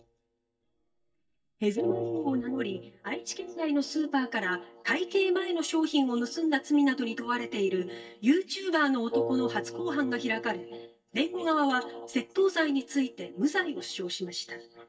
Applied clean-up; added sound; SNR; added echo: neural mask model DeepFilterNet 3.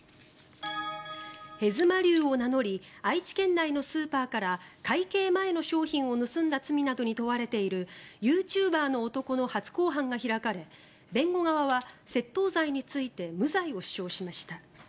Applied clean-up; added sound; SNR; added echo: none; none; none; none.